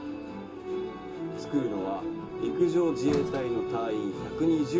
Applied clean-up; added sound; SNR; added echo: none; Sliding door; 17 dB; reverberation time 0.2 s.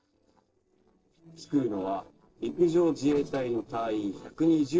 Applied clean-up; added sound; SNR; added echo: neural separator model SepFormer DNS4.